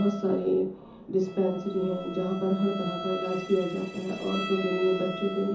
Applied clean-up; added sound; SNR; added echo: none; Bowed string instrument; 11 dB; reverberation time 0.6 s.